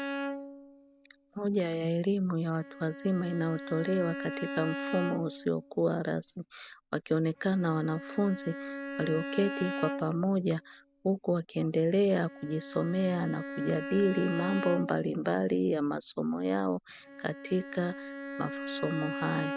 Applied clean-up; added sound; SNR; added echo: none; Bowed string instrument; 9 dB; none.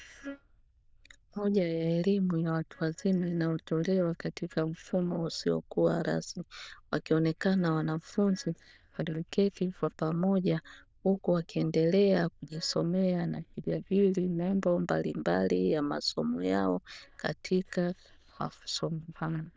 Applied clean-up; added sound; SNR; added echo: neural diffusion model UNIVERSE++.